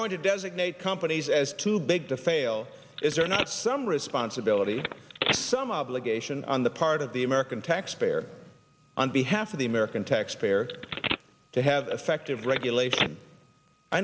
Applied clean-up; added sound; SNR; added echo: none; Telephone; 8 dB; none.